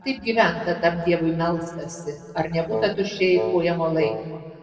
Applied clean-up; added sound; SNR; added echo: none; Wind instrument, woodwind instrument; 7 dB; reverberation time 1.9 s.